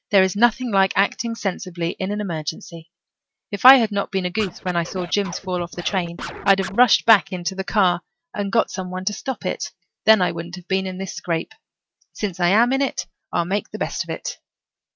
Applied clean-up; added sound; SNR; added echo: neural mask model RNNoise.